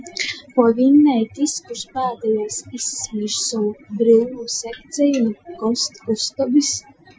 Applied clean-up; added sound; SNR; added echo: classical method Wiener filter.